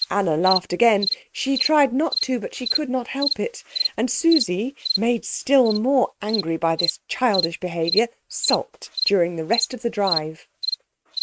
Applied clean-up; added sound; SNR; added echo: neural mask model RNNoise.